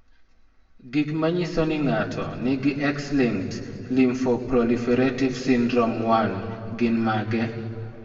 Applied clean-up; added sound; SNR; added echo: none; none; none; reverberation time 1.7 s.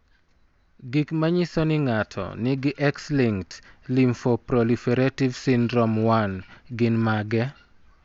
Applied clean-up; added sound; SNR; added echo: none; none; none; none.